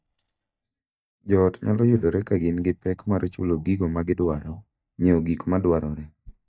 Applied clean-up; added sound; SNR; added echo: neural mask model DeepFilterNet 3.